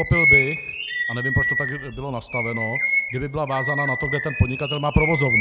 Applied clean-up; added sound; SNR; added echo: none; Bird vocalization, bird call, bird song; -1 dB; none.